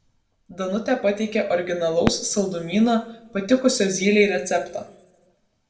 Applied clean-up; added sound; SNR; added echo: none; Fireworks; 17 dB; reverberation time 0.5 s.